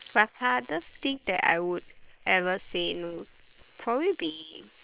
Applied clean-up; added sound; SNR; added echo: neural separator model SepFormer WHAM!.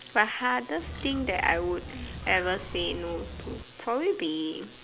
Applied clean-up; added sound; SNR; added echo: none; Bird; 10 dB; none.